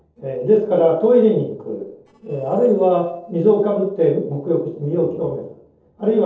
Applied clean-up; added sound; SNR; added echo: neural separator model SepFormer DNS4.